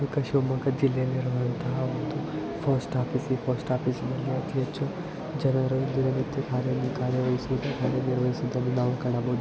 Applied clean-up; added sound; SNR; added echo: none; none; none; none.